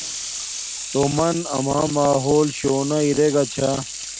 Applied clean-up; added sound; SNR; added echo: none; Sink (filling or washing) / Water tap, faucet; 10 dB; none.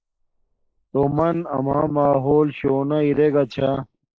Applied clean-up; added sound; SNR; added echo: neural mask model Resemble Enhance denoiser.